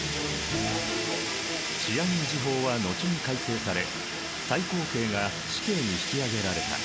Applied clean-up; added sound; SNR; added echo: none; Fire; 2 dB; none.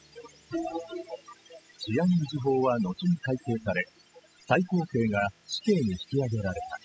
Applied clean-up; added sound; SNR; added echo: classical method spectral subtraction.